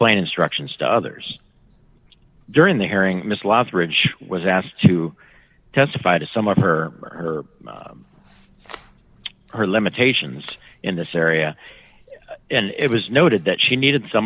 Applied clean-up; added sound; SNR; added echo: none; none; none; none.